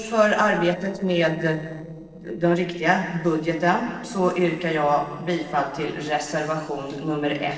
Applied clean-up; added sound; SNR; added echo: neural separator model SepFormer DNS4.